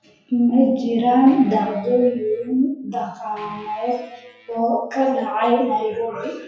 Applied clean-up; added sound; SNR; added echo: classical method WPE with log-MMSE.